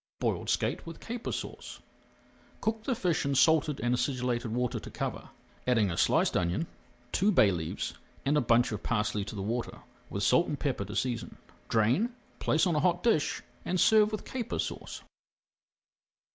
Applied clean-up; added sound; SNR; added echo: none; none; none; none.